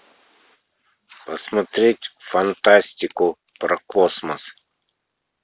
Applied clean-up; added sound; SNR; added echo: none; none; none; none.